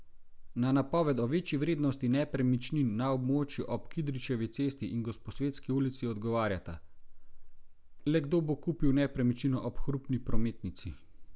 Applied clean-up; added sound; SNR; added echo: none; none; none; none.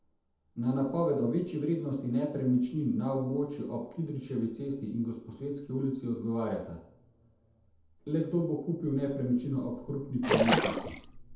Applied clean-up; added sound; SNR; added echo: none; Splash, splatter; -3 dB; reverberation time 0.8 s.